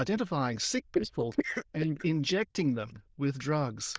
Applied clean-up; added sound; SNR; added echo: neural diffusion model UNIVERSE++.